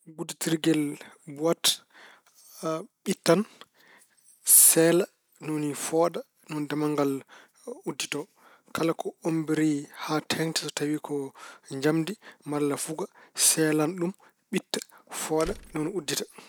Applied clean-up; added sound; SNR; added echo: none; Slam; 16 dB; none.